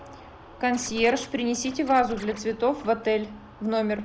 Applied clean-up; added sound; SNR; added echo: none; Scratching (performance technique); 17 dB; none.